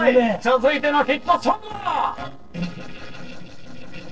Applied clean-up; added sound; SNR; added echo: neural separator model SepFormer DNS4.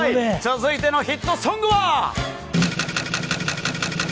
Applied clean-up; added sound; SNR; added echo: none; none; none; none.